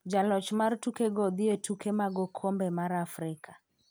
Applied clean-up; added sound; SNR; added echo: none; none; none; none.